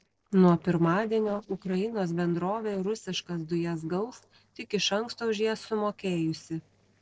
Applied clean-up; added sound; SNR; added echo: neural separator model SepFormer DNS4.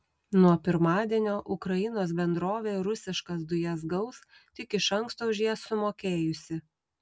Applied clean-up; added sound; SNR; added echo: none; none; none; none.